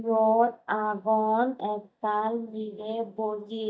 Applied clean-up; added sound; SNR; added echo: neural mask model DeepFilterNet 3.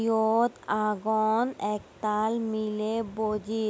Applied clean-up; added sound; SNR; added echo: none; none; none; none.